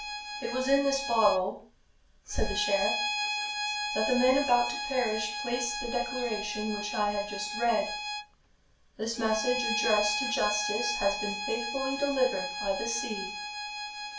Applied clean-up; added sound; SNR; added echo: none; Bowed string instrument; 4 dB; reverberation time 0.4 s.